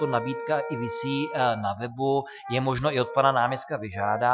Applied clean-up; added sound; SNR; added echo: classical method Wiener filter.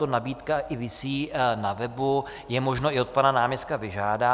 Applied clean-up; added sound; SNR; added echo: none; none; none; none.